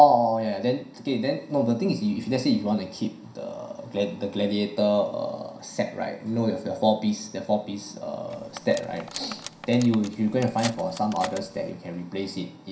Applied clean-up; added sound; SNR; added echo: none; Cutlery, silverware; 15 dB; reverberation time 0.5 s.